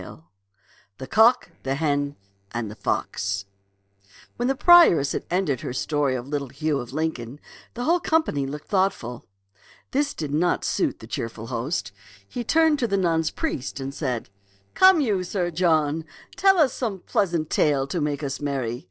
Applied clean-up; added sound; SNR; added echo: neural separator model SepFormer DNS4.